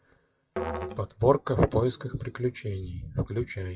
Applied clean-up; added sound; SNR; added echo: classical method WPE with log-MMSE.